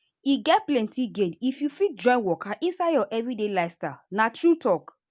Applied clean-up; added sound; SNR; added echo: none; none; none; none.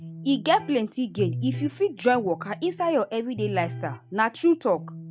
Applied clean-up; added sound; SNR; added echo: none; Electric guitar; 12 dB; none.